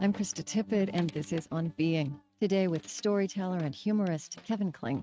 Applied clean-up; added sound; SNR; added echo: neural mask model RNNoise.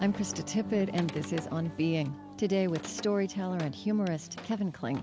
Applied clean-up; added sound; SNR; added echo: none; Wood; 18 dB; none.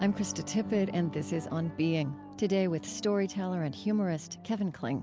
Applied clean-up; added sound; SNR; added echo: none; none; none; none.